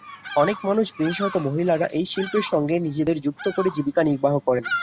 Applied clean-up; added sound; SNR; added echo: none; Bird vocalization, bird call, bird song; 12 dB; none.